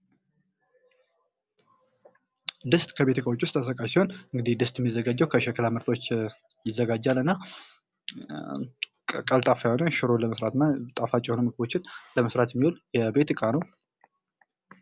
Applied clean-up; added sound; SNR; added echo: none; none; none; none.